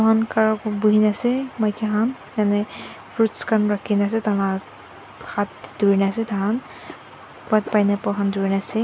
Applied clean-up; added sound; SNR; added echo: none; none; none; none.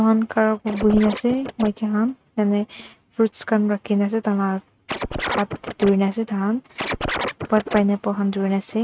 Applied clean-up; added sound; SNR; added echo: neural mask model RNNoise.